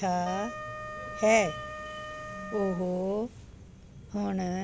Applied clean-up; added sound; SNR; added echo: none; Wind instrument, woodwind instrument; 11 dB; none.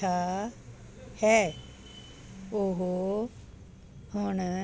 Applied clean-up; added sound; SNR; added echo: none; none; none; none.